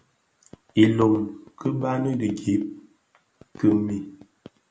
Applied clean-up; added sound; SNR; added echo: none; none; none; none.